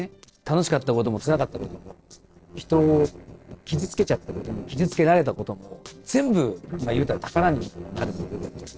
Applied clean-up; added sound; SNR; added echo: neural separator model SepFormer DNS4.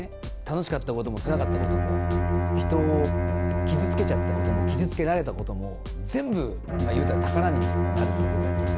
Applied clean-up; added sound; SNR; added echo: none; Bowed string instrument; -2 dB; none.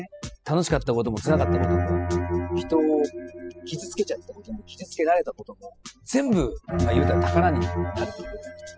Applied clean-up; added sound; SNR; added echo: classical method spectral subtraction.